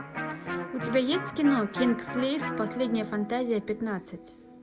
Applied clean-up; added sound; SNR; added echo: none; Electric guitar; 7 dB; none.